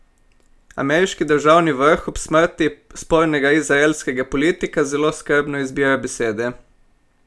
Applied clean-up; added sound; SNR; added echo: none; none; none; none.